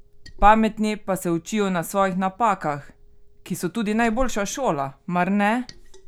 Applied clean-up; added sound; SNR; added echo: none; Liquid; 10 dB; none.